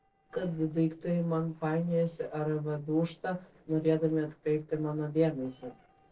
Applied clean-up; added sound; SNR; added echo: neural separator model SepFormer DNS4.